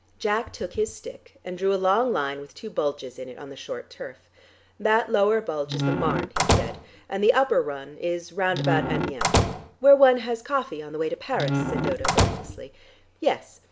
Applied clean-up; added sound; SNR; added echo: none; Squeak / Slam / Wood; 0 dB; none.